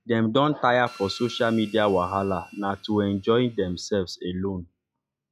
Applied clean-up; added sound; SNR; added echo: classical method log-MMSE.